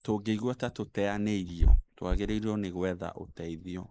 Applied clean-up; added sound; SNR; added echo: neural mask model Resemble Enhance denoiser.